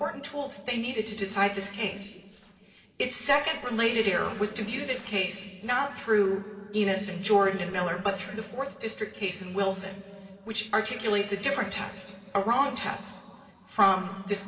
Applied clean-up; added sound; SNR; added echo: neural separator model SepFormer DNS4.